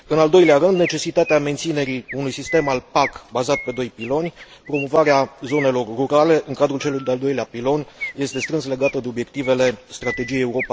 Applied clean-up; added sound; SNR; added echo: none; Chirp, tweet; 15 dB; none.